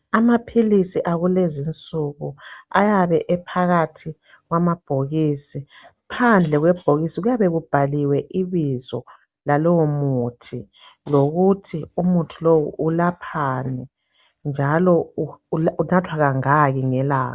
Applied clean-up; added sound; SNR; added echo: none; none; none; none.